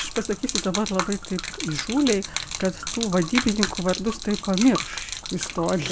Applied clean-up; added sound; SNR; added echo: none; Gurgling / Liquid; 6 dB; none.